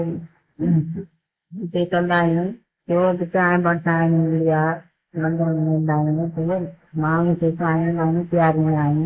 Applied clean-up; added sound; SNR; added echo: neural mask model Resemble Enhance denoiser.